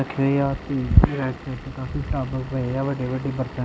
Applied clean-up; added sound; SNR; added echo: none; Engine / Vehicle; 18 dB; none.